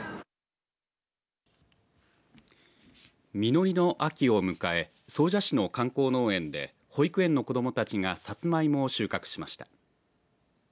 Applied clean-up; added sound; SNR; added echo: none; none; none; none.